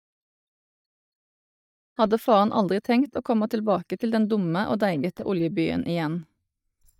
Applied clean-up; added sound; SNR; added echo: neural mask model DeepFilterNet 3.